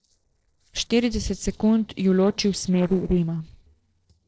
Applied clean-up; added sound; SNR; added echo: neural separator model SepFormer DNS4.